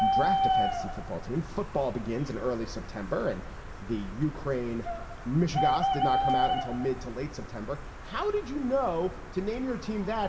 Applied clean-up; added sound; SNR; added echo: none; Bird; 0 dB; reverberation time 1.4 s.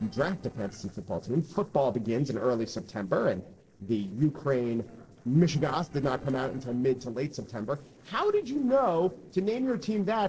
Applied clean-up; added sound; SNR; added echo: neural separator model SepFormer DNS4.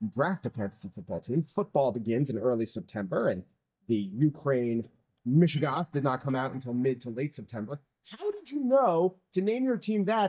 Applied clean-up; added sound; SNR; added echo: neural mask model DeepFilterNet 3.